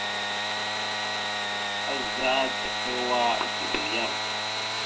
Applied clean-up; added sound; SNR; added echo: none; Sawing / Engine; -3 dB; reverberation time 0.2 s.